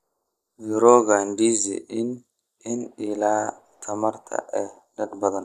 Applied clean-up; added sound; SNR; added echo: neural mask model Resemble Enhance denoiser.